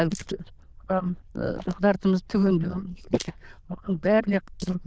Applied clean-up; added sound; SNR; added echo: neural diffusion model UNIVERSE++.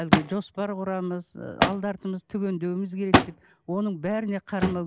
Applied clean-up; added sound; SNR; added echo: none; Thump, thud; -1 dB; none.